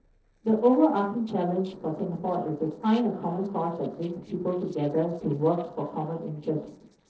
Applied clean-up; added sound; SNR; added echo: neural separator model SepFormer DNS4.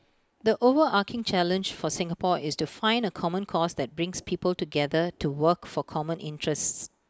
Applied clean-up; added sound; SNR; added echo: none; none; none; none.